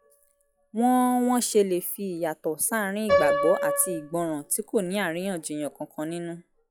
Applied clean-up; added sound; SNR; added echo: classical method log-MMSE.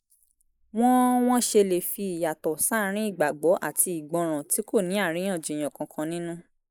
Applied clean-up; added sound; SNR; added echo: neural mask model Resemble Enhance denoiser.